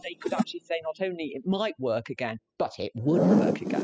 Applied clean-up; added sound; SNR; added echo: classical method spectral subtraction.